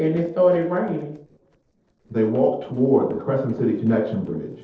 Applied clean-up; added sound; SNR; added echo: neural separator model SepFormer DNS4.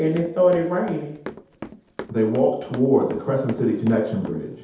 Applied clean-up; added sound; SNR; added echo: none; Run; 16 dB; reverberation time 0.8 s.